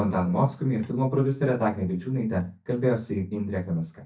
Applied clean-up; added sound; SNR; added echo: neural mask model DeepFilterNet 3.